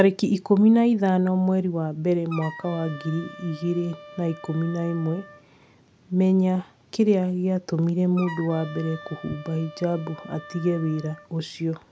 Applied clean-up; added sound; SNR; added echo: none; Wind instrument, woodwind instrument; 18 dB; none.